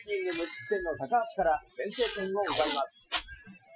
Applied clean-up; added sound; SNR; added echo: classical method Wiener filter.